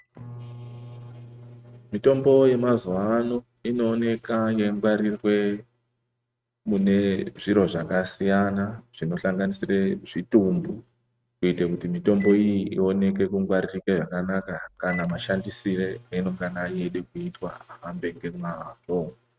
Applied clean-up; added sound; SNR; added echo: neural mask model RNNoise.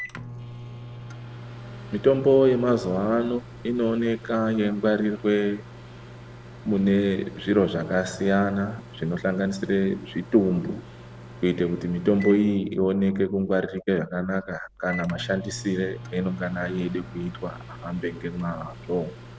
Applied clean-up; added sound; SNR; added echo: none; Microwave oven; 16 dB; none.